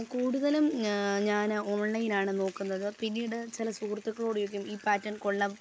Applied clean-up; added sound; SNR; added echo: none; none; none; none.